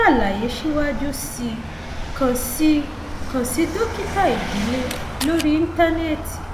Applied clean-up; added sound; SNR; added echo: none; Vehicle + Camera; 6 dB; none.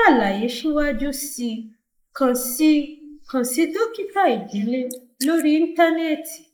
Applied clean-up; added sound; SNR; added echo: neural mask model Resemble Enhance denoiser.